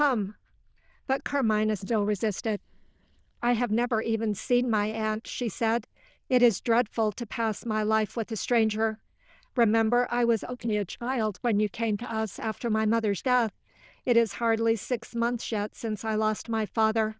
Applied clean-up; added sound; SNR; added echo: neural diffusion model UNIVERSE++.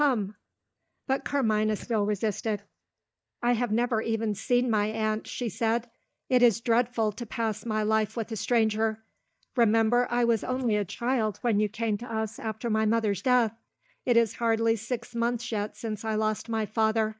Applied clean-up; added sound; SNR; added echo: neural mask model DeepFilterNet 3.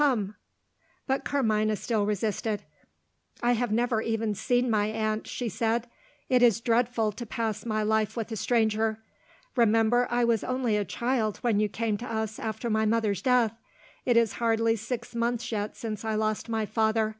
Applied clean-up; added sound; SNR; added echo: none; none; none; none.